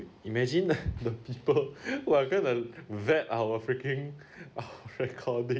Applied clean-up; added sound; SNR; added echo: none; none; none; none.